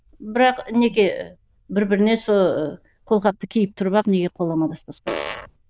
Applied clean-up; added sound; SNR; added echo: neural diffusion model UNIVERSE++.